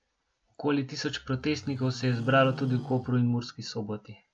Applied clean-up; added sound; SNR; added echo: none; Livestock, farm animals, working animals; 15 dB; none.